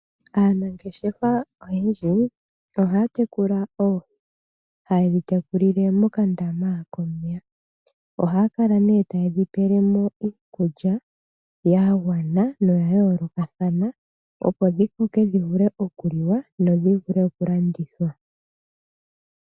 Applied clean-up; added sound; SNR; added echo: none; none; none; none.